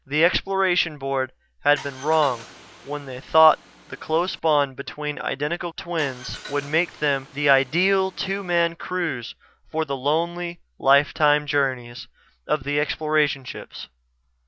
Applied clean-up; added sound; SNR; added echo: none; Car; 19 dB; none.